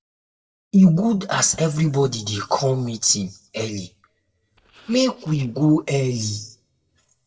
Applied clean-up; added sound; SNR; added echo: neural mask model DeepFilterNet 3.